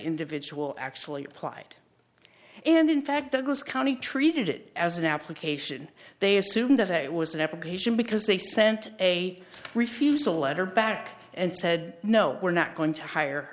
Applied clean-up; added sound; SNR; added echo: none; none; none; none.